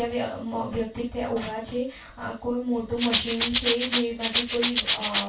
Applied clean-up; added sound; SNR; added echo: none; Rattle (instrument); -2 dB; reverberation time 0.2 s.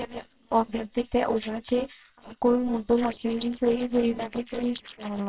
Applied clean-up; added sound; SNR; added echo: neural separator model SepFormer WHAMR!.